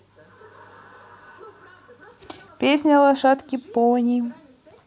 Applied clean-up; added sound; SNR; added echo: none; none; none; none.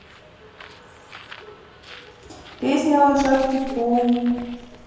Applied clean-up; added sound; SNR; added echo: none; Bird; 18 dB; reverberation time 1.2 s.